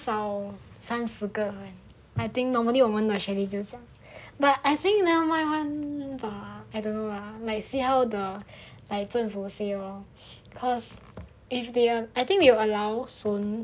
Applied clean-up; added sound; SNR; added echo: none; none; none; none.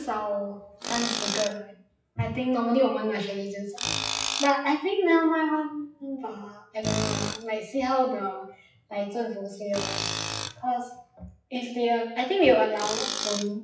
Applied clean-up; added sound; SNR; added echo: classical method WPE with log-MMSE.